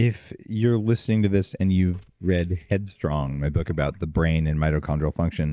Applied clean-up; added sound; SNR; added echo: neural mask model DeepFilterNet 3.